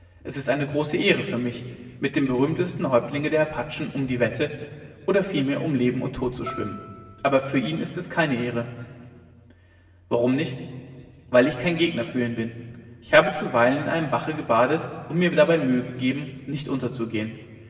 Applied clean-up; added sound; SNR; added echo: none; Piano; 18 dB; reverberation time 2.1 s.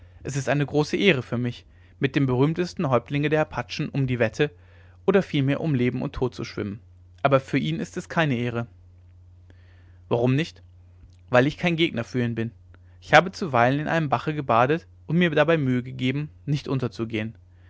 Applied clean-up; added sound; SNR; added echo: none; none; none; none.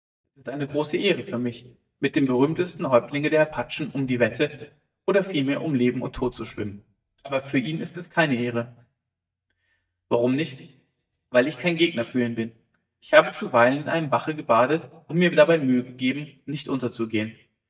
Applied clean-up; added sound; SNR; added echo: neural mask model DeepFilterNet 3.